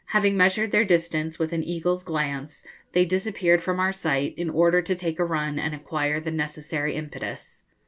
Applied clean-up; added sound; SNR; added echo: none; none; none; none.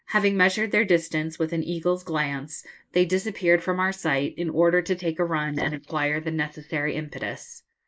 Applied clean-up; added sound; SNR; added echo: neural mask model Resemble Enhance denoiser.